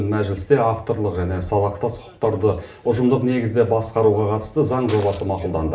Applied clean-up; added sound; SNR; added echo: none; Shatter; 8 dB; reverberation time 0.4 s.